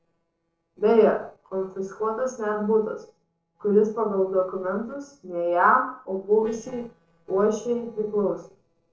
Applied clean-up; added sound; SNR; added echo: neural separator model SepFormer DNS4.